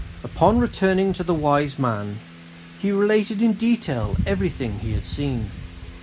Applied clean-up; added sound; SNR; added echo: none; none; none; none.